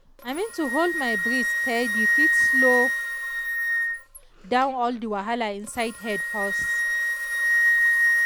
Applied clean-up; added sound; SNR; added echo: none; Wind instrument, woodwind instrument; -4 dB; none.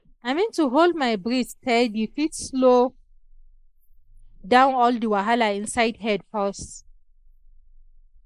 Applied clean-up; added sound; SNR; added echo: neural mask model Resemble Enhance denoiser.